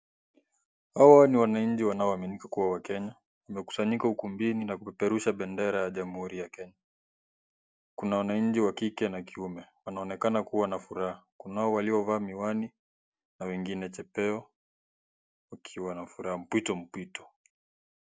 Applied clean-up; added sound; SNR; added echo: none; none; none; none.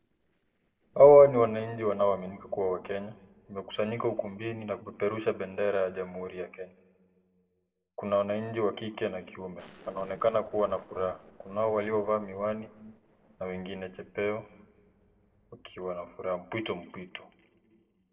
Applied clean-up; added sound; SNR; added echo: neural separator model SepFormer DNS4.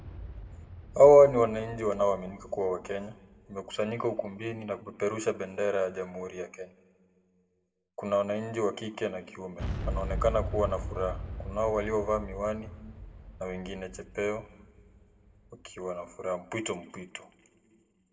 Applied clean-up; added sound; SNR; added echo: none; Boom; 12 dB; reverberation time 1.1 s.